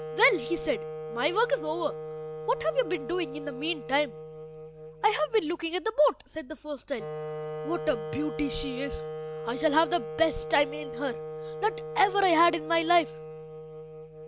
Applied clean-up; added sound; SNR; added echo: none; Wind instrument, woodwind instrument; 9 dB; none.